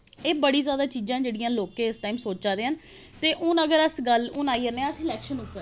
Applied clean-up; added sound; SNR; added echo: none; none; none; none.